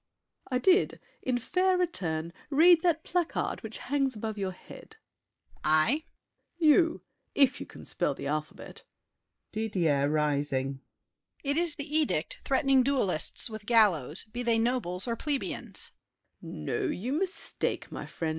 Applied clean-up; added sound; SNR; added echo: neural mask model Resemble Enhance denoiser.